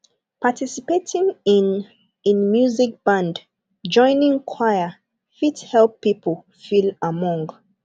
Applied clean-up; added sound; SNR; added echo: none; none; none; none.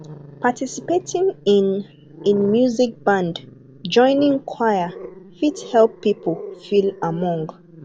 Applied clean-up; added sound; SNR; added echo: none; Growling; 18 dB; none.